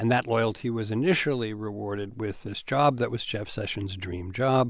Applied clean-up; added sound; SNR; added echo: none; none; none; none.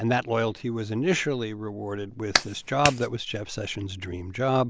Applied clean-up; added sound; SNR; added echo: none; Clapping; 0 dB; none.